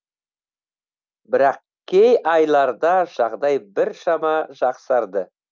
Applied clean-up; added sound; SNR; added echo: none; none; none; none.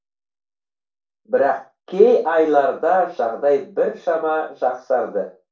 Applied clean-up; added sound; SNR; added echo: none; none; none; reverberation time 0.3 s.